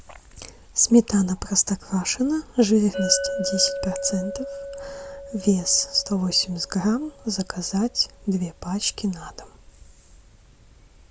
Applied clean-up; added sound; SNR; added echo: none; Chink, clink; 12 dB; none.